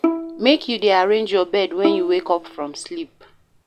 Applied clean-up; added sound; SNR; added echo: none; Bowed string instrument; 7 dB; none.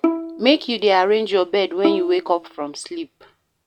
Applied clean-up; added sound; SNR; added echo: neural mask model RNNoise.